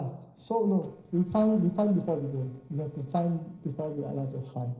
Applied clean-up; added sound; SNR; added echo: neural separator model SepFormer DNS4.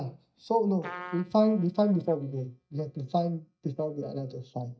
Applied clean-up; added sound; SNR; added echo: neural mask model DeepFilterNet 3.